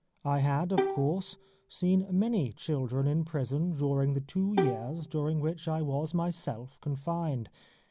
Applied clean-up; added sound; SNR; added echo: none; Bowed string instrument; 5 dB; none.